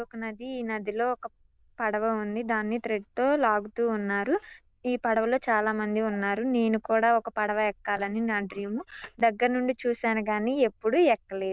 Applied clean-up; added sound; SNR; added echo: neural diffusion model UNIVERSE++.